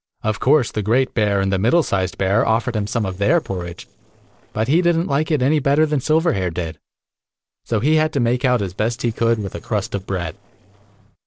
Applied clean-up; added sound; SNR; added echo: neural separator model SepFormer DNS4.